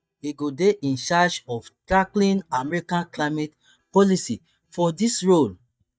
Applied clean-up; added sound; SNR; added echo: neural mask model DeepFilterNet 3.